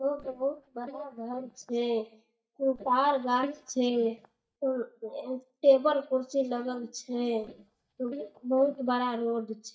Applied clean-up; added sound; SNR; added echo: neural mask model DeepFilterNet 3.